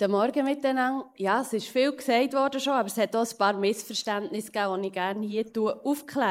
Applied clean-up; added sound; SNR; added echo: neural mask model Resemble Enhance denoiser.